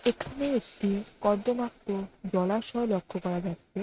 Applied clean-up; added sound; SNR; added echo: neural mask model RNNoise.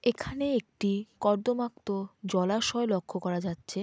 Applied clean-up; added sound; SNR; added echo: none; none; none; none.